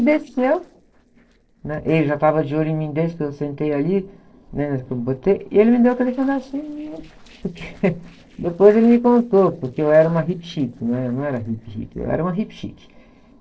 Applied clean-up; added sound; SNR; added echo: neural separator model SepFormer DNS4.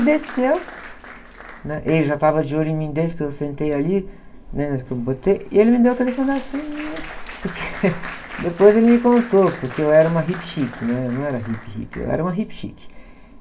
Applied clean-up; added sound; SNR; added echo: none; Applause; 18 dB; reverberation time 0.1 s.